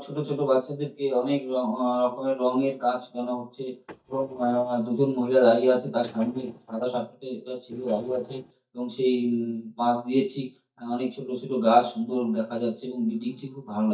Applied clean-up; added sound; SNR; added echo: neural mask model DeepFilterNet 3.